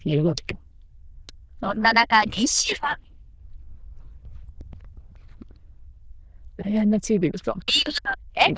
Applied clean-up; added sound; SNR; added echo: neural diffusion model UNIVERSE++.